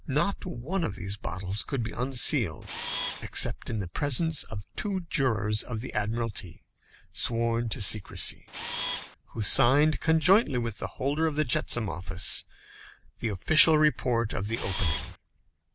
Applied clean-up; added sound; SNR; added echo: none; Camera; 7 dB; none.